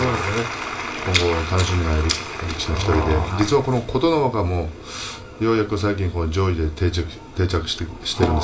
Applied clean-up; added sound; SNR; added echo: none; none; none; reverberation time 0.2 s.